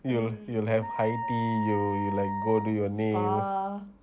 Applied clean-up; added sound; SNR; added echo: none; Wind instrument, woodwind instrument; 8 dB; none.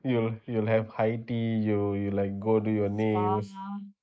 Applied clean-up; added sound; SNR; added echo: neural mask model Resemble Enhance denoiser.